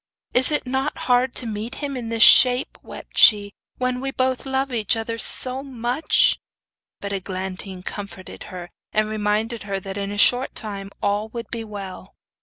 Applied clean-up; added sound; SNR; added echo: none; none; none; none.